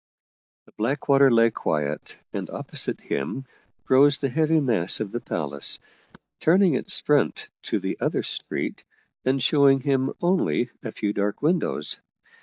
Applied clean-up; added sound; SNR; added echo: neural mask model DeepFilterNet 3.